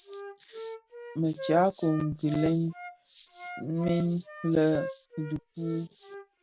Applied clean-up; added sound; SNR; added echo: none; Wind instrument, woodwind instrument; 12 dB; none.